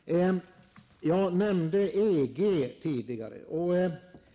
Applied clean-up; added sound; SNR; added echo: none; none; none; none.